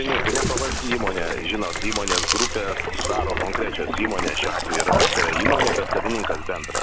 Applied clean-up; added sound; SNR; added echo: none; Chewing, mastication + Toilet flush; -3 dB; none.